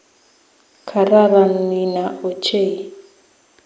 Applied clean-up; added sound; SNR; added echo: none; none; none; none.